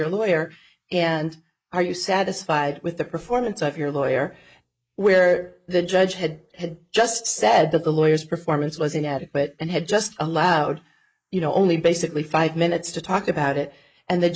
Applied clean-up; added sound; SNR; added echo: neural mask model Resemble Enhance denoiser.